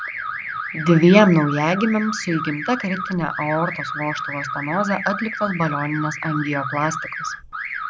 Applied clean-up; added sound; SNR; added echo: neural mask model Resemble Enhance denoiser.